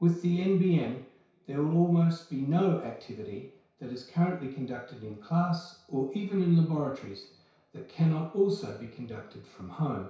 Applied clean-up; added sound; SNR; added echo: none; none; none; reverberation time 0.6 s.